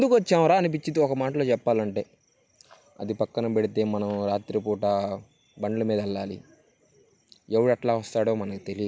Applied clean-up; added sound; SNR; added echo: none; none; none; none.